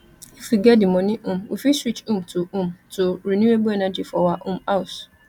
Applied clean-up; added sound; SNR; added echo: none; none; none; none.